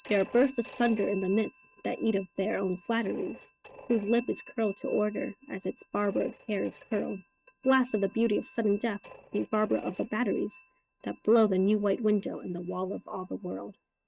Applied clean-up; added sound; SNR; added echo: neural mask model RNNoise.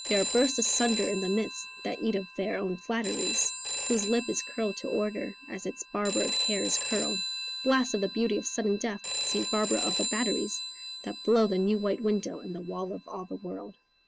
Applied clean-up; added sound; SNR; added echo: none; Telephone; 5 dB; none.